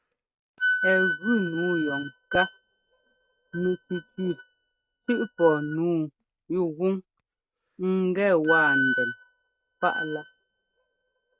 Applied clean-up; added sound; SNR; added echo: neural mask model RNNoise.